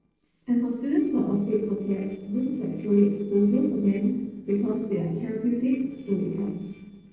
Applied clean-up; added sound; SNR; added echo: neural separator model SepFormer DNS4.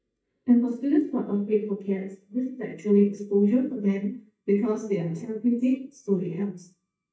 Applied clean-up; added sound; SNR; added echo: neural mask model DeepFilterNet 3.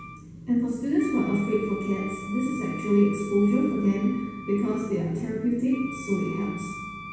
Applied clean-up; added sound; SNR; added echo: none; Wind instrument, woodwind instrument; 15 dB; reverberation time 1.2 s.